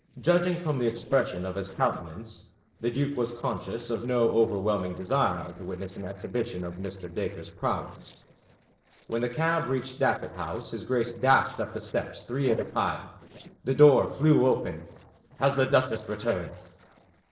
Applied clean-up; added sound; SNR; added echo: neural separator model SepFormer DNS4.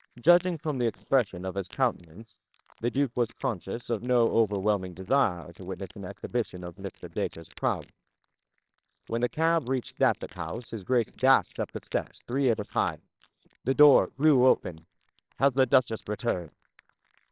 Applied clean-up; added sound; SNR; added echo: neural separator model SepFormer WHAMR!.